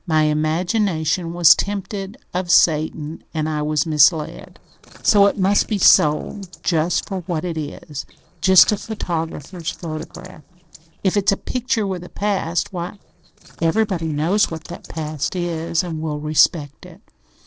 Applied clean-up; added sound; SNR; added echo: neural separator model SepFormer DNS4.